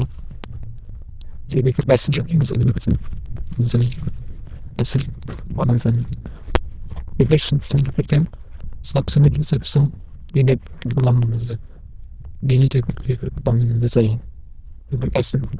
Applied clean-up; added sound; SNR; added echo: neural diffusion model UNIVERSE++.